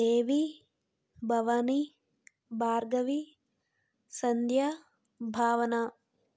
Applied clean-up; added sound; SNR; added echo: none; none; none; none.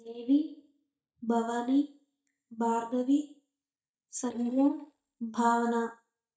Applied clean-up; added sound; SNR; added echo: neural mask model DeepFilterNet 3.